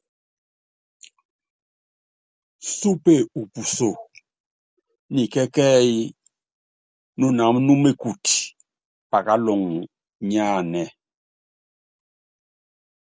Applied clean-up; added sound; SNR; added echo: none; none; none; none.